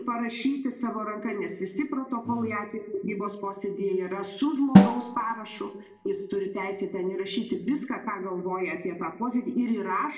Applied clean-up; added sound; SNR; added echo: none; Snare drum; -4 dB; reverberation time 0.7 s.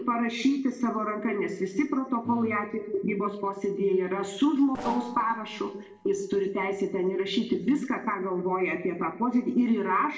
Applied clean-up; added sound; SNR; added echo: neural separator model SepFormer DNS4.